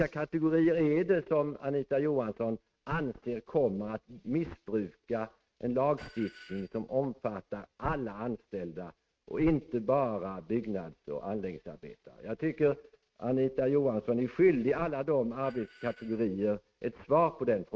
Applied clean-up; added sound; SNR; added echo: neural mask model RNNoise.